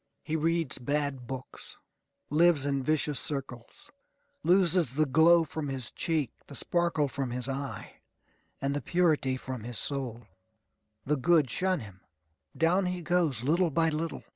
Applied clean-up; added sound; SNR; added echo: none; none; none; none.